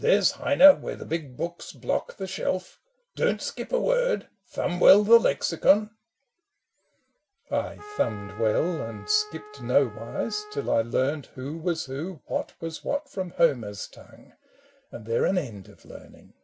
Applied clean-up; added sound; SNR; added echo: none; Trumpet; 17 dB; none.